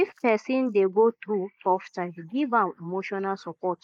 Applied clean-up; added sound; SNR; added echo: neural mask model Resemble Enhance denoiser.